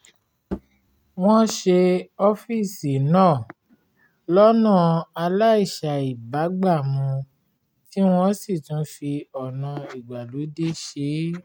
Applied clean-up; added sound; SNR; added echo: neural mask model RNNoise.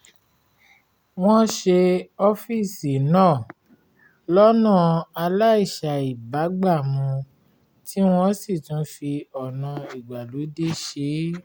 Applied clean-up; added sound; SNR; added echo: none; none; none; none.